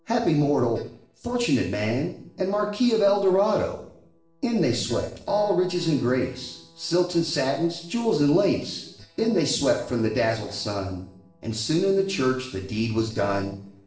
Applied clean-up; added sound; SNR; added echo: neural separator model SepFormer DNS4.